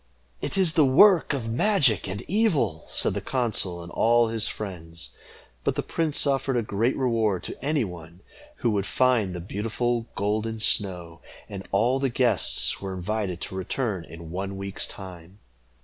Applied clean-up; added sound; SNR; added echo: none; none; none; none.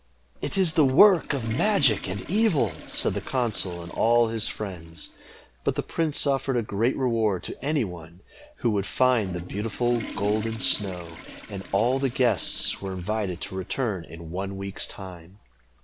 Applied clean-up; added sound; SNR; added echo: none; Toilet flush / Water; 17 dB; none.